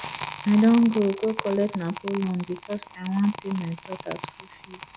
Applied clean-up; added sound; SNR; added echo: none; Crackle; 11 dB; none.